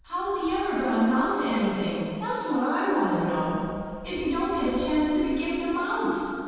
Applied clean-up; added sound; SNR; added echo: none; Wind; 20 dB; reverberation time 2.1 s.